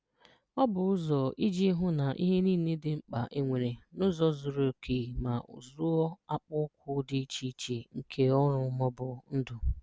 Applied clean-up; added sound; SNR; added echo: none; none; none; none.